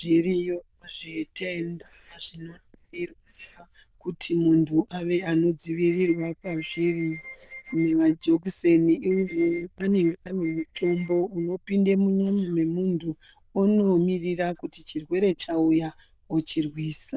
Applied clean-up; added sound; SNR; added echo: neural diffusion model UNIVERSE++.